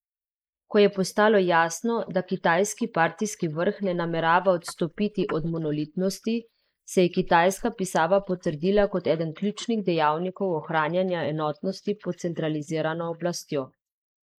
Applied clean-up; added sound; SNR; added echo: neural mask model Resemble Enhance denoiser.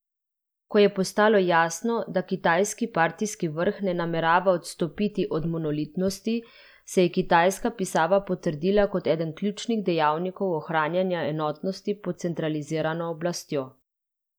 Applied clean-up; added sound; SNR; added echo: none; none; none; none.